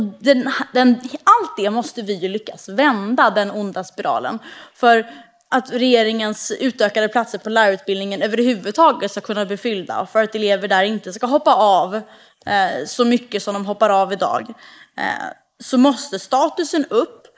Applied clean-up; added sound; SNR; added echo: neural mask model Resemble Enhance denoiser.